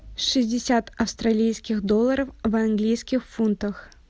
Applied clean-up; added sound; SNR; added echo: none; none; none; none.